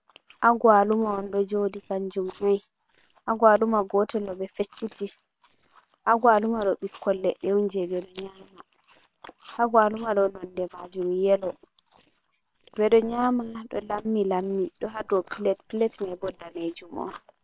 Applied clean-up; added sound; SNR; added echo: neural separator model SepFormer WHAM!.